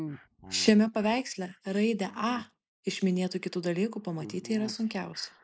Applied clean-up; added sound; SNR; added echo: neural mask model Resemble Enhance denoiser.